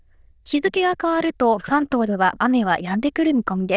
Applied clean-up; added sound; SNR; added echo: neural diffusion model UNIVERSE++.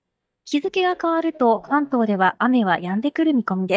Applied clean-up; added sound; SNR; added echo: neural mask model DeepFilterNet 3.